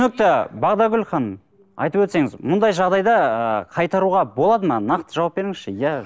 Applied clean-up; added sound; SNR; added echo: none; none; none; none.